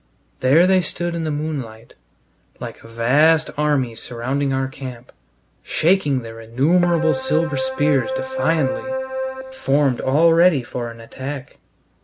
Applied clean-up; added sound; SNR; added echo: none; Keyboard (musical); 4 dB; none.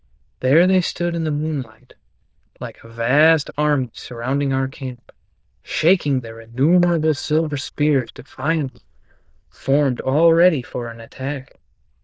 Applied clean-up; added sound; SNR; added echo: neural diffusion model UNIVERSE++.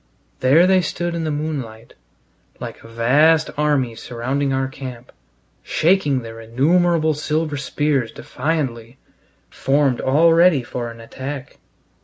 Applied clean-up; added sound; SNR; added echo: none; none; none; none.